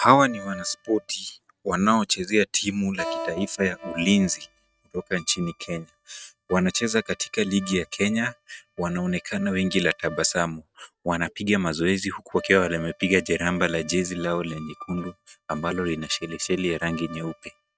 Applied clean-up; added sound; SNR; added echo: neural mask model RNNoise.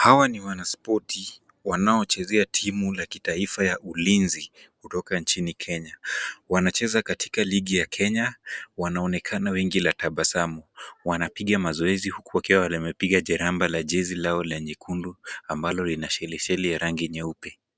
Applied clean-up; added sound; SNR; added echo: none; none; none; none.